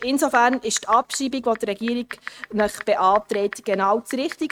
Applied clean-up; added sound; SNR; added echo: neural mask model RNNoise.